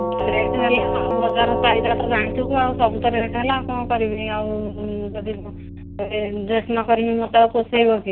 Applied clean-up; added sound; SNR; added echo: none; Doorbell; 5 dB; none.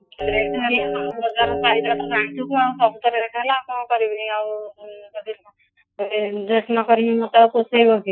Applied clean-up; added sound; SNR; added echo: classical method Wiener filter.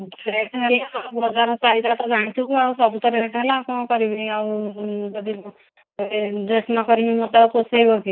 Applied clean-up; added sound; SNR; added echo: neural mask model Resemble Enhance denoiser.